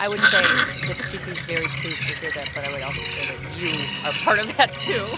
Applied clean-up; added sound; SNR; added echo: none; Sink (filling or washing); -2 dB; none.